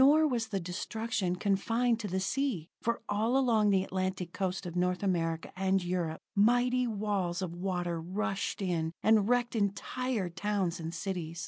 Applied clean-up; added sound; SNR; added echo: none; none; none; none.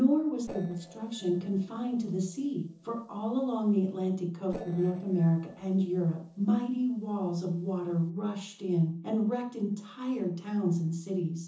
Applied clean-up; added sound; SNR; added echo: neural separator model SepFormer DNS4.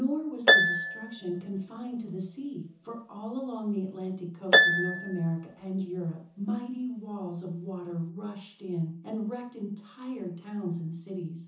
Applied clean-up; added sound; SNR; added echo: none; Harp; -5 dB; reverberation time 0.6 s.